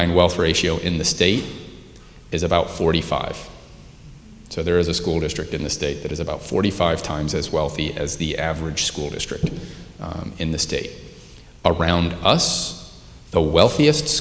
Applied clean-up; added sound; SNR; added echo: none; none; none; none.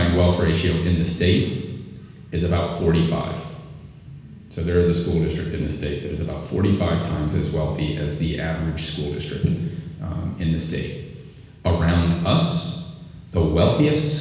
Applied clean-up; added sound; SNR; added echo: none; none; none; reverberation time 1.1 s.